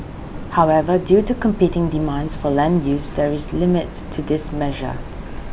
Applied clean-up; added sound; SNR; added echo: none; Train; 10 dB; none.